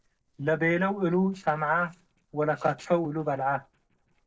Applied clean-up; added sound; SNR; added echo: neural separator model SepFormer DNS4.